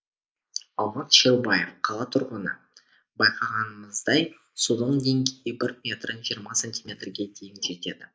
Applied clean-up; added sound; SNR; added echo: neural mask model Resemble Enhance denoiser.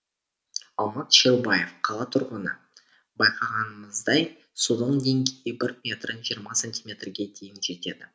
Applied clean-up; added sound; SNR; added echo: none; none; none; none.